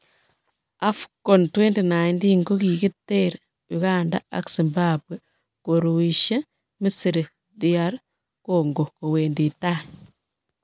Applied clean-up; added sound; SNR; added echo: none; none; none; none.